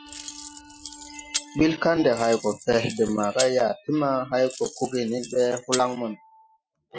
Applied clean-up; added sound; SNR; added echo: classical method Wiener filter.